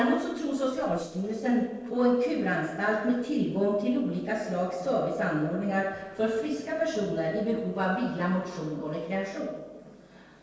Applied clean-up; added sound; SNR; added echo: neural separator model SepFormer DNS4.